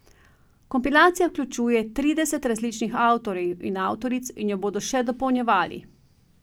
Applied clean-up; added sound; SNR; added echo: none; none; none; none.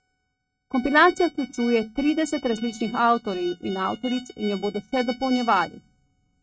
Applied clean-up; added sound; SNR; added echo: neural mask model RNNoise.